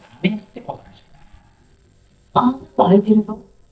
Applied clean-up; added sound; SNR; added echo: neural mask model DeepFilterNet 3.